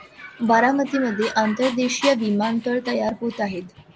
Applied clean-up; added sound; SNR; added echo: none; Dog; 15 dB; none.